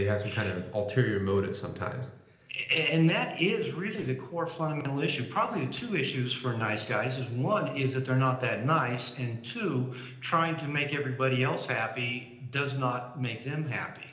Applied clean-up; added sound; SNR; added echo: neural separator model SepFormer DNS4.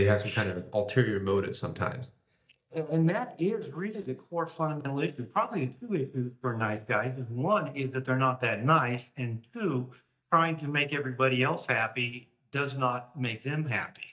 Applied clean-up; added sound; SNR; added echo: neural mask model DeepFilterNet 3.